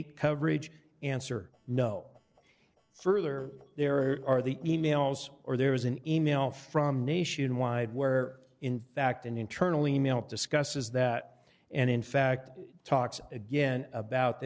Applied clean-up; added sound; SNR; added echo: neural separator model SepFormer DNS4.